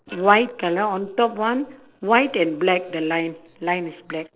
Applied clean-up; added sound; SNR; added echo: neural separator model SepFormer DNS4.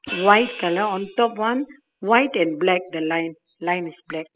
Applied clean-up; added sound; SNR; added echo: classical method spectral subtraction.